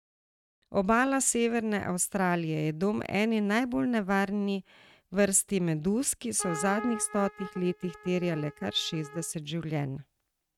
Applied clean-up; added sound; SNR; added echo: neural mask model RNNoise.